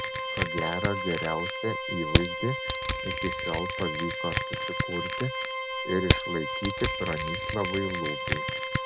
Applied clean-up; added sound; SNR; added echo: none; Organ + Crushing; -4 dB; none.